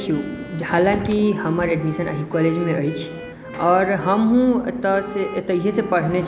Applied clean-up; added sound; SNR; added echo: none; Wind instrument, woodwind instrument; 15 dB; none.